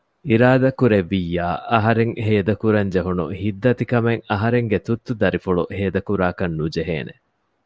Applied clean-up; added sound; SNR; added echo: none; none; none; none.